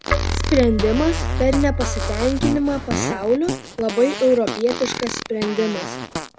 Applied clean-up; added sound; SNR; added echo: none; Keyboard (musical) + Fart; 3 dB; none.